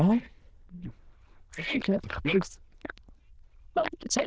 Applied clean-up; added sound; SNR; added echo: neural diffusion model UNIVERSE++.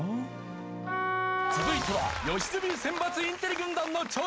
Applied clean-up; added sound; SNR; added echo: none; Wind instrument, woodwind instrument; 2 dB; none.